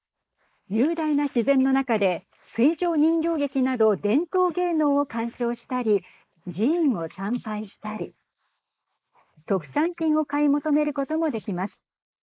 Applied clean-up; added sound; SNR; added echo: neural mask model Resemble Enhance denoiser.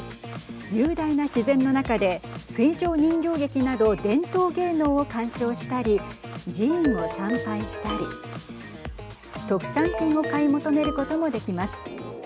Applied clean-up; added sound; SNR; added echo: none; Ringtone; 9 dB; none.